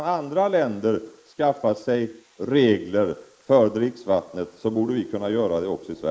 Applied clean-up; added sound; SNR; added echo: neural mask model Resemble Enhance denoiser.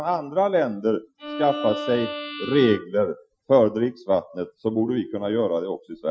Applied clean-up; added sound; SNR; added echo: classical method Wiener filter.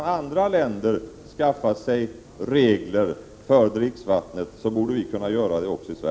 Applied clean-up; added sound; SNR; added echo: none; none; none; none.